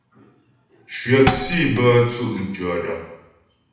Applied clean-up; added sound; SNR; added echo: none; Thump, thud; 9 dB; reverberation time 0.9 s.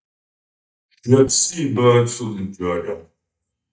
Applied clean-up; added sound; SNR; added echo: neural mask model DeepFilterNet 3.